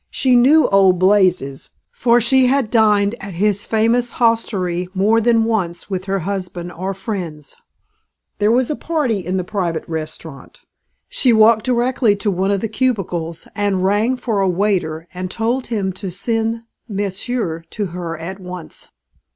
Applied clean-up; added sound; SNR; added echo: none; none; none; none.